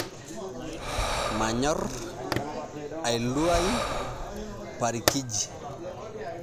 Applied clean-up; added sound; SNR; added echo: none; Breathing + Fire; 2 dB; none.